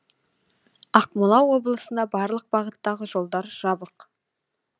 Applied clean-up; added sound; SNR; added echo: none; none; none; none.